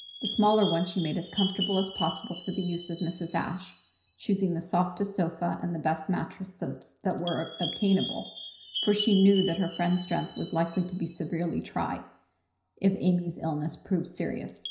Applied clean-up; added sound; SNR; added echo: none; Chime; 5 dB; reverberation time 0.5 s.